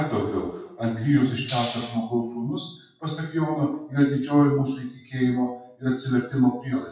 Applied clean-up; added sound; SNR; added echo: classical method WPE with log-MMSE.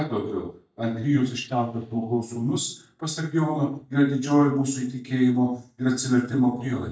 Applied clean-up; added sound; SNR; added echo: neural mask model DeepFilterNet 3.